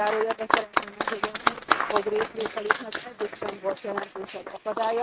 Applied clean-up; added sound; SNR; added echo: neural mask model RNNoise.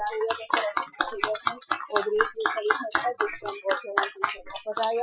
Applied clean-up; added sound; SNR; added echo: classical method Wiener filter.